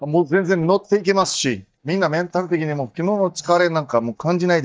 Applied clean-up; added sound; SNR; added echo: neural mask model DeepFilterNet 3.